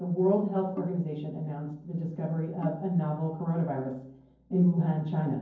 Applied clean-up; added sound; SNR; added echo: neural separator model SepFormer DNS4.